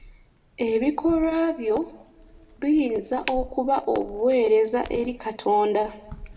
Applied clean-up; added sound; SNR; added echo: none; Crack; 18 dB; reverberation time 1.7 s.